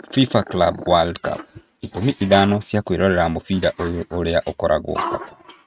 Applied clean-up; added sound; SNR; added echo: neural mask model RNNoise.